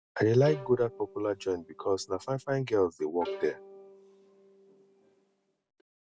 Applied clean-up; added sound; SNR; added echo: none; Bowed string instrument; 15 dB; none.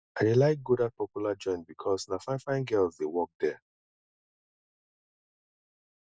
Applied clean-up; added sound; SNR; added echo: none; none; none; none.